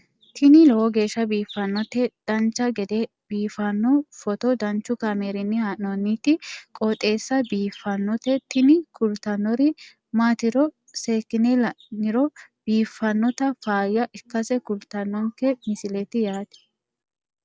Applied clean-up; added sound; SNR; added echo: none; none; none; none.